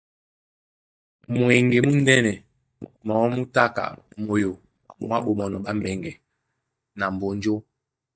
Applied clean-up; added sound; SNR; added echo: neural mask model DeepFilterNet 3.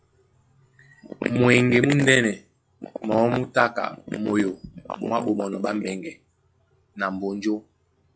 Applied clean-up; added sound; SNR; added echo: classical method log-MMSE.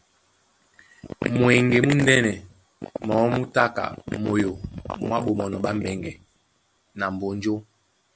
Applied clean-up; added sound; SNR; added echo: none; none; none; none.